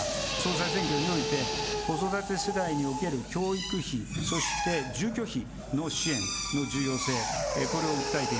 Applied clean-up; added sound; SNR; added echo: none; Drill; 1 dB; none.